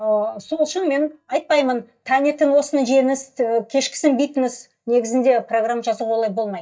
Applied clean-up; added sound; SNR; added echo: neural mask model DeepFilterNet 3.